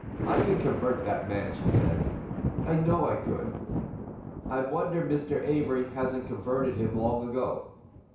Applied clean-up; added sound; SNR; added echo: none; Thunder; 2 dB; reverberation time 0.6 s.